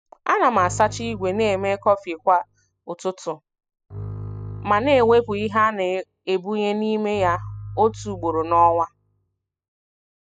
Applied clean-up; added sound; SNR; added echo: classical method spectral subtraction.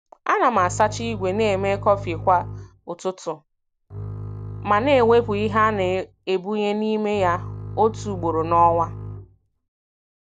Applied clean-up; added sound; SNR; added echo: none; Bowed string instrument; 11 dB; none.